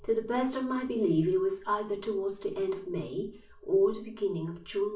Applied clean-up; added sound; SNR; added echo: none; none; none; reverberation time 0.4 s.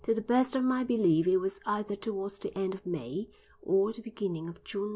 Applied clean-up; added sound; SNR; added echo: none; none; none; none.